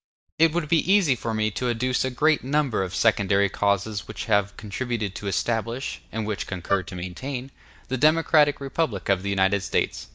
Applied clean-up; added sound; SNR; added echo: neural mask model DeepFilterNet 3.